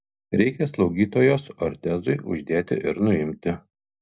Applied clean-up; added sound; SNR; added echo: none; none; none; none.